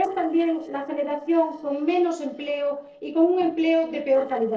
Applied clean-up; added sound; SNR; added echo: neural separator model SepFormer DNS4.